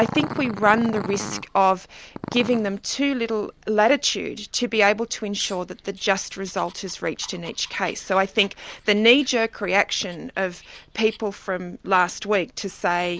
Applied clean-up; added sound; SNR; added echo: none; Growling; 16 dB; none.